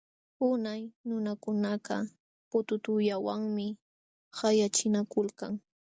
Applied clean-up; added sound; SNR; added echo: none; none; none; none.